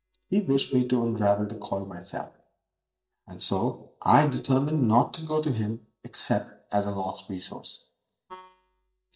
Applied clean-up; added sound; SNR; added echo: neural mask model DeepFilterNet 3.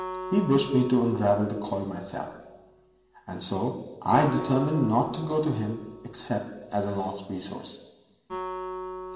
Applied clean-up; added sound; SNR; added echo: none; Acoustic guitar; 12 dB; reverberation time 1.1 s.